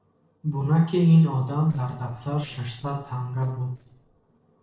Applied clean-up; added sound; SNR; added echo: neural separator model SepFormer DNS4.